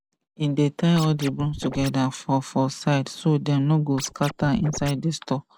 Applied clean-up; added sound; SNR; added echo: none; Scratching (performance technique); 13 dB; none.